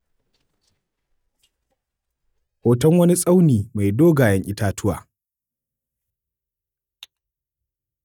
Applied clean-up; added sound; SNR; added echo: neural mask model DeepFilterNet 3.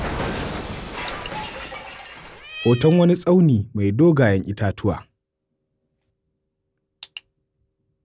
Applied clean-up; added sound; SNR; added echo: none; Cat; 12 dB; none.